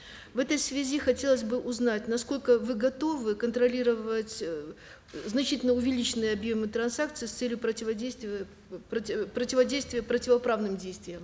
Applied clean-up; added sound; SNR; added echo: none; none; none; none.